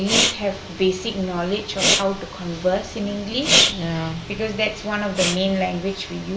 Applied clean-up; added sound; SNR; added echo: none; Respiratory sounds; 2 dB; reverberation time 0.8 s.